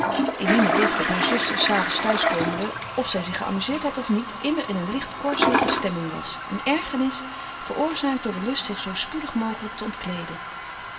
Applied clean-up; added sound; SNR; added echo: none; Toilet flush; 1 dB; reverberation time 1.7 s.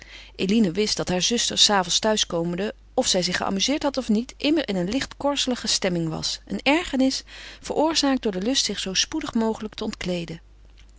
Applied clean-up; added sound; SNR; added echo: none; none; none; none.